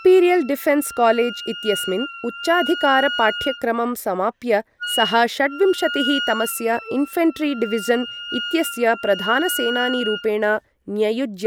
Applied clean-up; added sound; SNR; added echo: none; Wind instrument, woodwind instrument; 10 dB; none.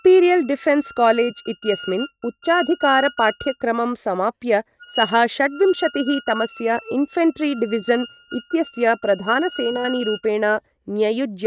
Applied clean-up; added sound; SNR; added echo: neural mask model RNNoise.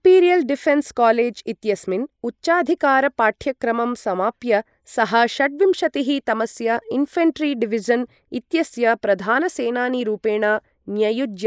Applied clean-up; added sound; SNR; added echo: neural mask model Resemble Enhance denoiser.